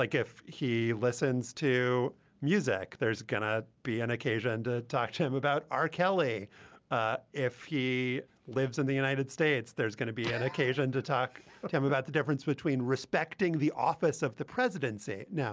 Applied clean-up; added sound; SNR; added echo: none; none; none; none.